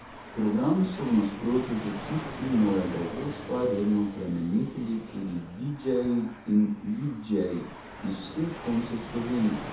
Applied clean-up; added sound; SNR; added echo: none; Fixed-wing aircraft, airplane; 13 dB; reverberation time 0.5 s.